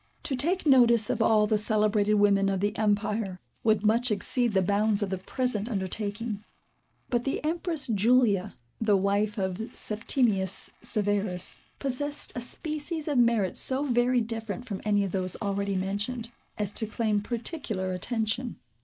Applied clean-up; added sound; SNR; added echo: neural mask model Resemble Enhance denoiser.